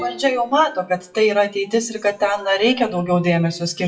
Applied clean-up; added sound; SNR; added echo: classical method WPE with log-MMSE.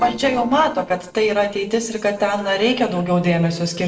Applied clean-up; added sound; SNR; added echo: neural separator model SepFormer DNS4.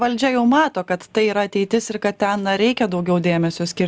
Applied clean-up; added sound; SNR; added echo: none; none; none; none.